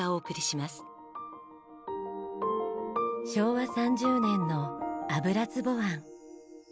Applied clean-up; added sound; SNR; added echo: none; none; none; none.